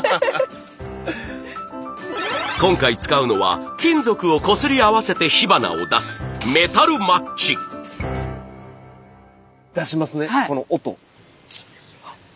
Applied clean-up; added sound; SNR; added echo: none; Liquid; 16 dB; none.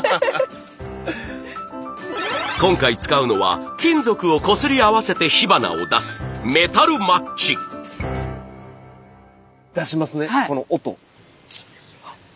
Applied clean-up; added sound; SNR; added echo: none; none; none; none.